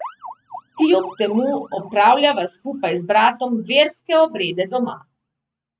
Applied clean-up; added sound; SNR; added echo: neural mask model RNNoise.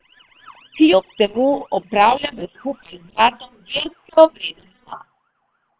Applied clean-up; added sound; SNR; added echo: neural separator model SepFormer WHAM!.